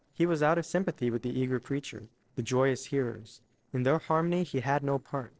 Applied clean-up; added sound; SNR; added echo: neural separator model SepFormer DNS4.